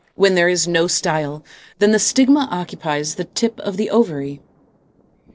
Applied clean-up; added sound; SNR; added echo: neural separator model SepFormer DNS4.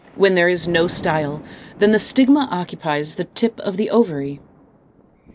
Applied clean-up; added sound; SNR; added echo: none; Thunder; 19 dB; none.